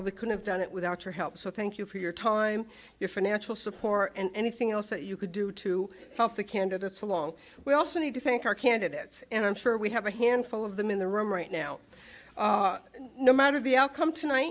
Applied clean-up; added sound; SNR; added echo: none; none; none; none.